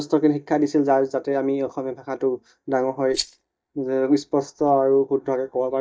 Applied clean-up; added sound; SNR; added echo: neural mask model DeepFilterNet 3.